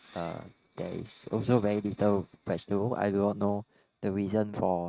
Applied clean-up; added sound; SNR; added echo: neural mask model RNNoise.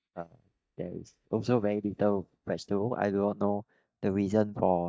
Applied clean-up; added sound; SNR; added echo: neural mask model DeepFilterNet 3.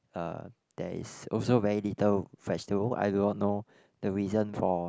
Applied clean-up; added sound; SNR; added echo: none; none; none; none.